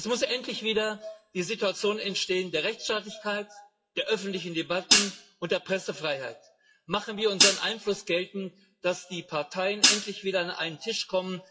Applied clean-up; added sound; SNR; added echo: classical method WPE with log-MMSE.